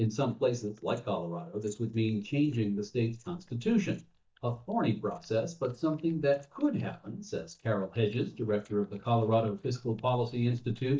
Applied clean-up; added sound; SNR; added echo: neural mask model DeepFilterNet 3.